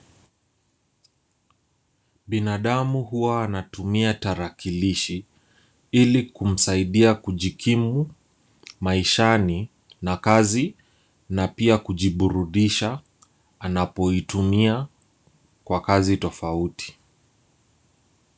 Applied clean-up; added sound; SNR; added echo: none; none; none; none.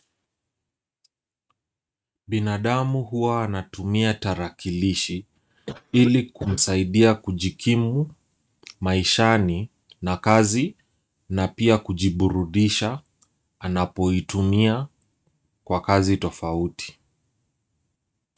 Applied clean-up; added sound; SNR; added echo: neural mask model RNNoise.